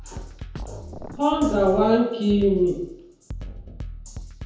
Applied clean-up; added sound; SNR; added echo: none; Drum kit; 12 dB; reverberation time 0.9 s.